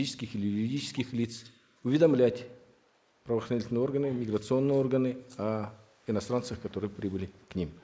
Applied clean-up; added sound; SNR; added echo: neural mask model Resemble Enhance denoiser.